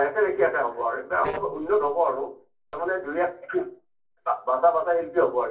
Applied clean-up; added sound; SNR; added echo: neural separator model SepFormer DNS4.